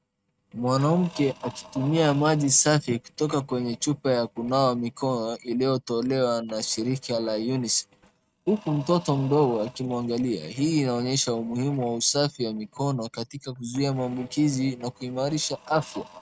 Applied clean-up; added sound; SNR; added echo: neural mask model RNNoise.